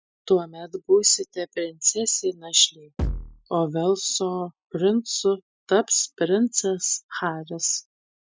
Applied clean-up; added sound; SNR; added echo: classical method spectral subtraction.